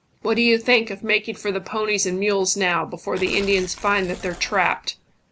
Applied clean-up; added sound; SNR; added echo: none; Tearing; 17 dB; none.